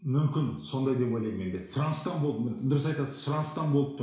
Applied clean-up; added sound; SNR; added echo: none; none; none; reverberation time 0.7 s.